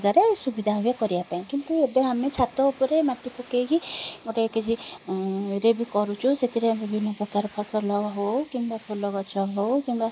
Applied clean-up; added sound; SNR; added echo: neural mask model Resemble Enhance denoiser.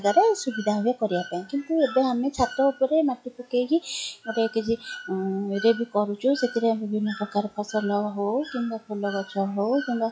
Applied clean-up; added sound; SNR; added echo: classical method log-MMSE.